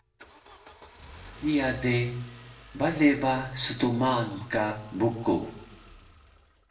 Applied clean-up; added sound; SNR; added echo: none; Engine starting / Car; 20 dB; reverberation time 0.6 s.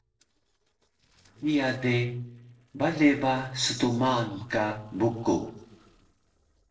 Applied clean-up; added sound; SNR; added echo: neural separator model SepFormer DNS4.